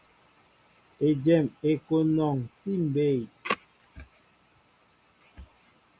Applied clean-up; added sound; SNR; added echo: none; none; none; none.